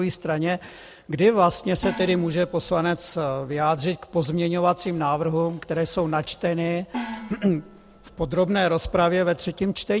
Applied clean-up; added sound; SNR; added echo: none; Gong; 14 dB; none.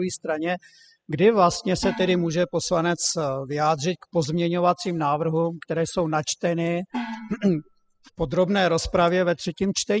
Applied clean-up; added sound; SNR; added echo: classical method spectral subtraction.